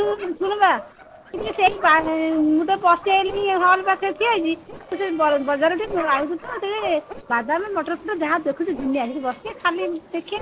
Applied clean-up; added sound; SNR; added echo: neural separator model SepFormer DNS4.